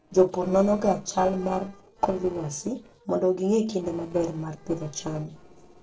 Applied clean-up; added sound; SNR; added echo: neural separator model SepFormer DNS4.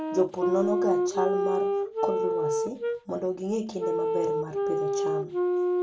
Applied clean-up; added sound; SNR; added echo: none; Wind instrument, woodwind instrument; -4 dB; reverberation time 0.2 s.